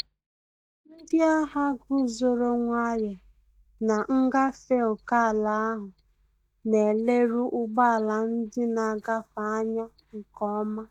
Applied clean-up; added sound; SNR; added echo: neural mask model DeepFilterNet 3.